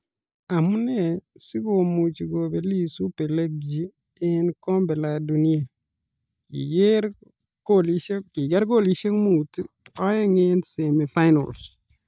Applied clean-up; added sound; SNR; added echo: neural mask model DeepFilterNet 3.